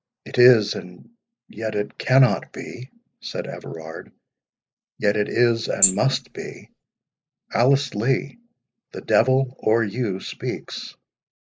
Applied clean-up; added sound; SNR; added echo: neural mask model Resemble Enhance denoiser.